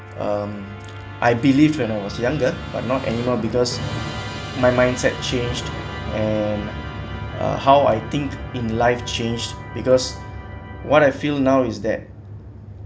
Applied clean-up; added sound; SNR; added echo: none; Musical instrument; 11 dB; none.